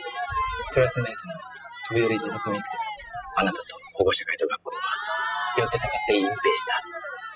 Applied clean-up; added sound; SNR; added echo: classical method spectral subtraction.